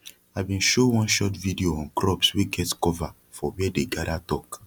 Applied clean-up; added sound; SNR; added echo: none; none; none; none.